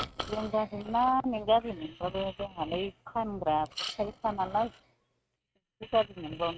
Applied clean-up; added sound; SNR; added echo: neural mask model RNNoise.